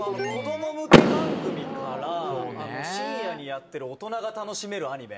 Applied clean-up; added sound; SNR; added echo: none; Door / Car; -5 dB; none.